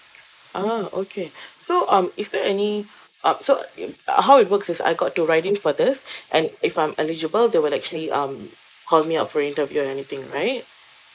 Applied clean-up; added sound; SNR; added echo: neural mask model Resemble Enhance denoiser.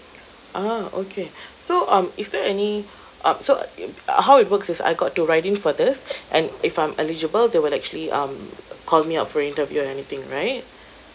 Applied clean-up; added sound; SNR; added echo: none; none; none; none.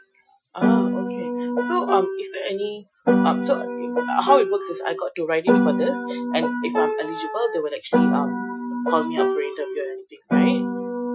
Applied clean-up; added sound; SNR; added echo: classical method Wiener filter.